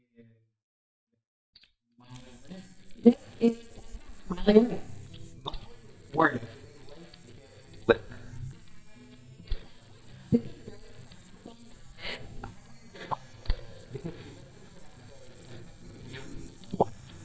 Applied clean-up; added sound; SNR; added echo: neural mask model DeepFilterNet 3.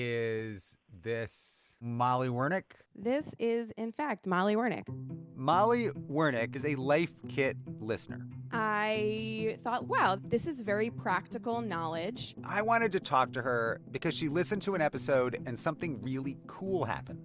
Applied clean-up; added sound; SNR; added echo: none; none; none; none.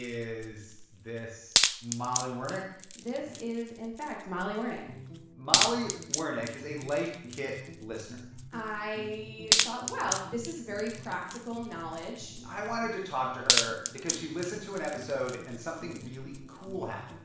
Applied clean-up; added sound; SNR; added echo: none; Wood; -1 dB; reverberation time 0.7 s.